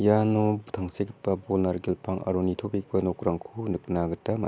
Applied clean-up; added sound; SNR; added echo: none; none; none; none.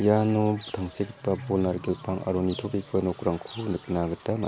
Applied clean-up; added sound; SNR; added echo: none; Bird / Fowl; 17 dB; none.